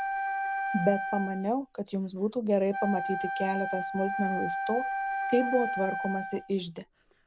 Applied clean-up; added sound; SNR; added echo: none; Wind instrument, woodwind instrument; 3 dB; none.